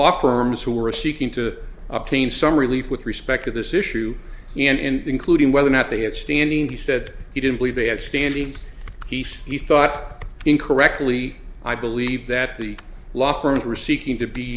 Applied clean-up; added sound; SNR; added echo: none; none; none; none.